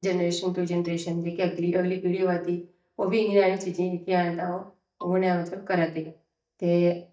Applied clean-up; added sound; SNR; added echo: neural mask model DeepFilterNet 3.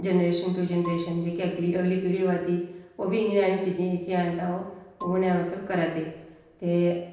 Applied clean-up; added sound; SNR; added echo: none; Marimba, xylophone; 19 dB; reverberation time 0.9 s.